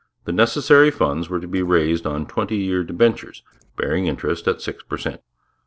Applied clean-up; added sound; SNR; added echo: neural separator model SepFormer DNS4.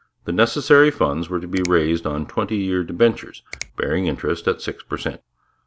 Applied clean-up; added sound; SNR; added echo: none; Finger snapping; 20 dB; none.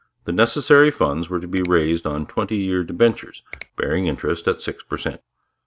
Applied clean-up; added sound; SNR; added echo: neural mask model RNNoise.